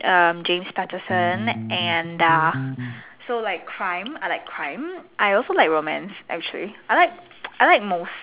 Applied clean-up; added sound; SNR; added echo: none; Bass guitar; 8 dB; none.